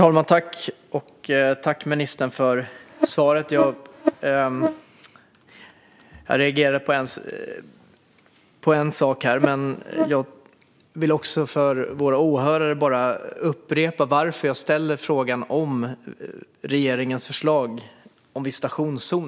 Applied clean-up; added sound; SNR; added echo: none; Buzz; 4 dB; none.